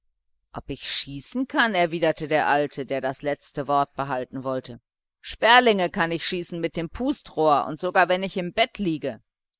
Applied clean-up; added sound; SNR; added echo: neural mask model Resemble Enhance denoiser.